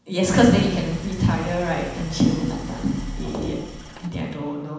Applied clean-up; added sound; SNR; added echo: none; Idling; 12 dB; reverberation time 1.1 s.